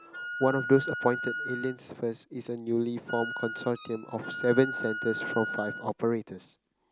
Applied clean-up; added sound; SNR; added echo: none; Wind instrument, woodwind instrument; 8 dB; none.